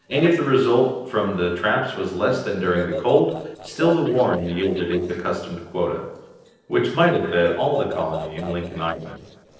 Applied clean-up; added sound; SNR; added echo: neural separator model SepFormer DNS4.